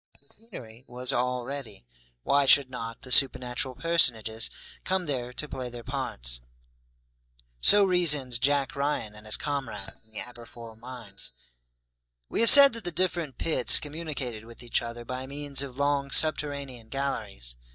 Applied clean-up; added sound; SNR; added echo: neural mask model DeepFilterNet 3.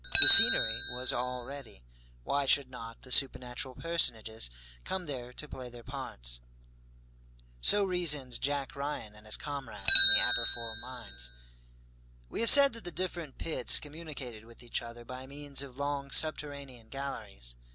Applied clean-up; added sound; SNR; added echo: none; Bicycle; -5 dB; none.